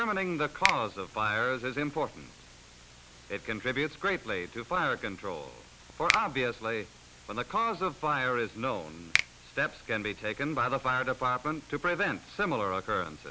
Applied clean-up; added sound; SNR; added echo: none; Finger snapping; 5 dB; none.